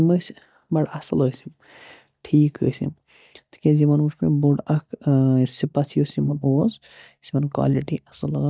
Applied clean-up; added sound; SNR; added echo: neural mask model DeepFilterNet 3.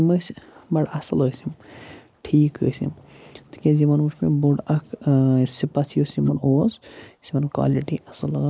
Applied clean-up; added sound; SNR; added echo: neural mask model Resemble Enhance denoiser.